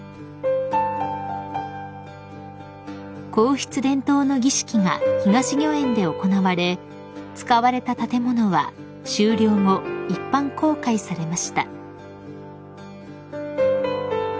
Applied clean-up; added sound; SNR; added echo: none; none; none; none.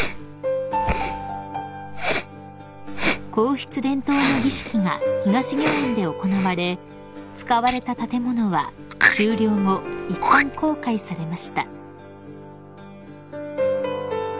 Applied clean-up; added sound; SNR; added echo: none; Respiratory sounds; 3 dB; none.